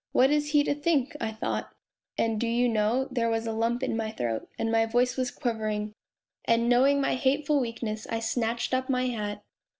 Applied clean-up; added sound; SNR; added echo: none; none; none; none.